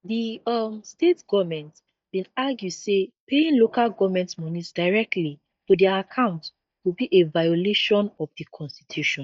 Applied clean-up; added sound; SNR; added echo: neural mask model DeepFilterNet 3.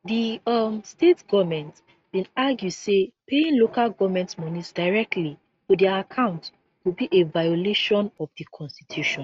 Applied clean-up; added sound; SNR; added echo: neural mask model RNNoise.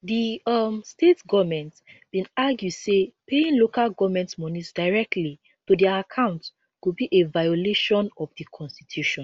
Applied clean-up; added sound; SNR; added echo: none; none; none; none.